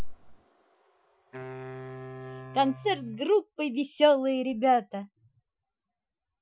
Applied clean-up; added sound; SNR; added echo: classical method Wiener filter.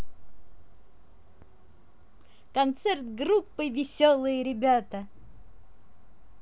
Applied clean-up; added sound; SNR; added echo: none; none; none; none.